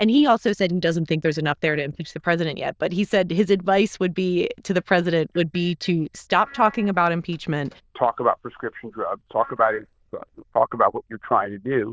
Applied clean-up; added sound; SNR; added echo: neural diffusion model UNIVERSE++.